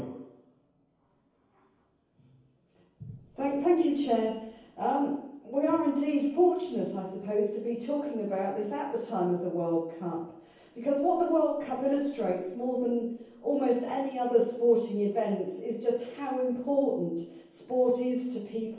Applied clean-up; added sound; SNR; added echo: none; none; none; reverberation time 0.9 s.